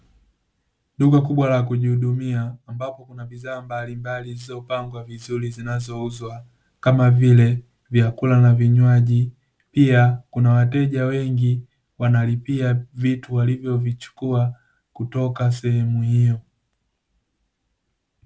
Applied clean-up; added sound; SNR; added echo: none; none; none; none.